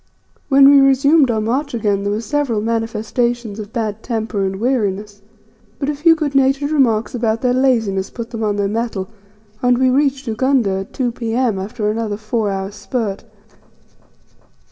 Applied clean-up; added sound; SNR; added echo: none; none; none; reverberation time 1.1 s.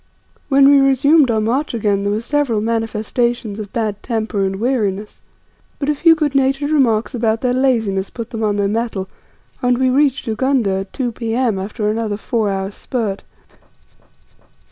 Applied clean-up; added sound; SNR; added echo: none; none; none; none.